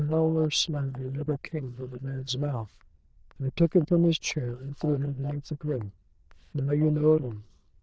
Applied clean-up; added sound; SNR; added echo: neural diffusion model UNIVERSE++.